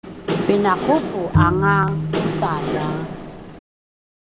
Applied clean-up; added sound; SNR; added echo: none; Engine / Mechanisms + Bowed string instrument; -1 dB; none.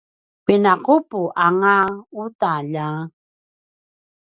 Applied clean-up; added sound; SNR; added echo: none; none; none; none.